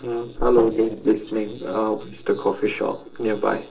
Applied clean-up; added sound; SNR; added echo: neural separator model SepFormer DNS4.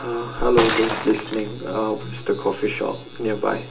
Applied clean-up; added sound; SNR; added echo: none; Shatter; 7 dB; reverberation time 0.2 s.